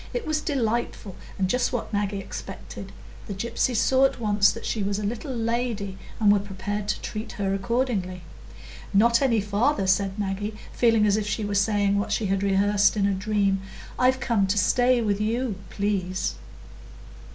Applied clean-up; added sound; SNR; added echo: none; none; none; none.